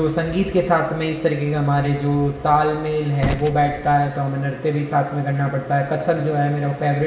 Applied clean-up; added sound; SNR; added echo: none; Gunshot, gunfire; 13 dB; reverberation time 0.7 s.